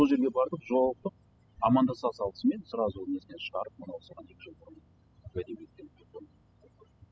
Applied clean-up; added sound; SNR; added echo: classical method spectral subtraction.